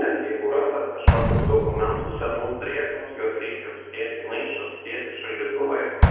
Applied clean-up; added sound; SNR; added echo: none; Explosion; 0 dB; reverberation time 1.2 s.